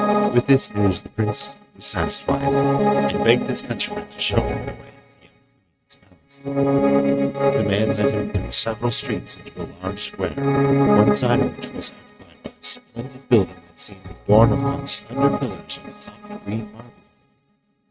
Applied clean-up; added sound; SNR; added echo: neural mask model RNNoise.